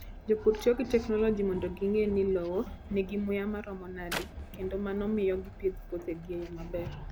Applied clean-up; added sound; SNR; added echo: none; Train + Clapping; 12 dB; none.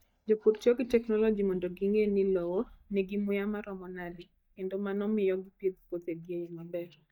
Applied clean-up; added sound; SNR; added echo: neural mask model DeepFilterNet 3.